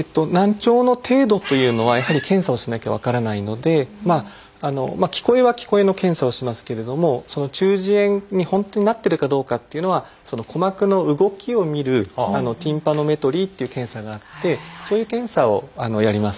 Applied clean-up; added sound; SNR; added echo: none; Squeak; 10 dB; none.